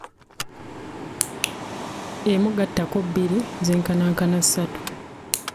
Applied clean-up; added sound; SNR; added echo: none; Mechanical fan; 10 dB; none.